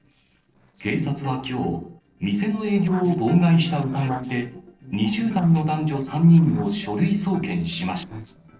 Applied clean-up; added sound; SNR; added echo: neural separator model SepFormer DNS4.